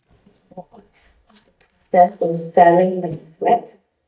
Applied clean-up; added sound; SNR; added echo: neural mask model DeepFilterNet 3.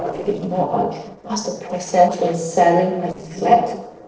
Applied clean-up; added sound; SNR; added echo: neural separator model SepFormer DNS4.